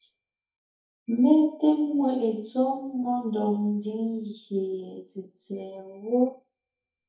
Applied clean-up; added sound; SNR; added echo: neural mask model DeepFilterNet 3.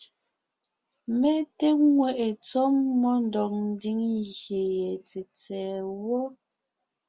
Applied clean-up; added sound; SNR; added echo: none; none; none; none.